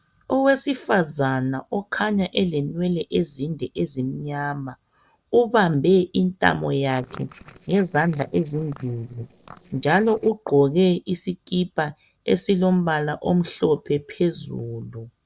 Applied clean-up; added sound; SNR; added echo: neural separator model SepFormer DNS4.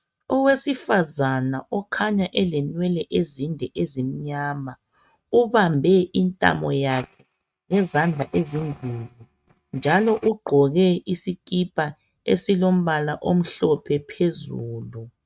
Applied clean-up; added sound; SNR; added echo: neural mask model RNNoise.